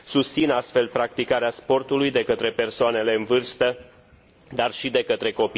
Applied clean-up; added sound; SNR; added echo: none; none; none; none.